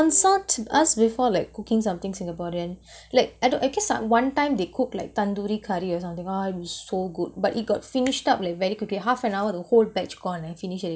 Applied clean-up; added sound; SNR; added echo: none; none; none; none.